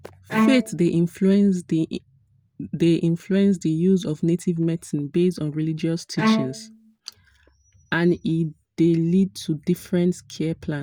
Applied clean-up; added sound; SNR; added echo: none; Bowed string instrument; 4 dB; none.